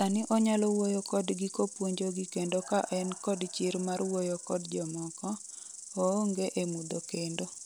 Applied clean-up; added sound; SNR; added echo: none; Insect; 14 dB; none.